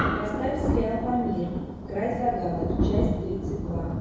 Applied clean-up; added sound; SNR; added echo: none; Thunder; 0 dB; reverberation time 1.0 s.